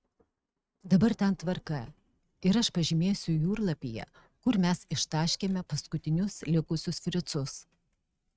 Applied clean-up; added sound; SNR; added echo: neural mask model RNNoise.